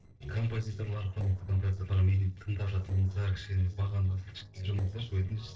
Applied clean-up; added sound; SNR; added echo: neural separator model SepFormer DNS4.